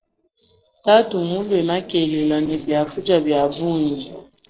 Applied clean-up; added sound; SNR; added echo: neural separator model SepFormer DNS4.